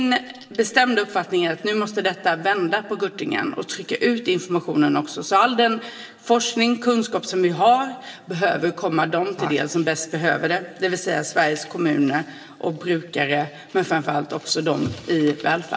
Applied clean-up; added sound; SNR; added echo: none; none; none; reverberation time 1.7 s.